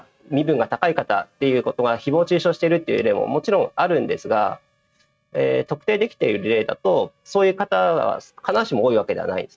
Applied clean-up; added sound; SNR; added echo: neural mask model RNNoise.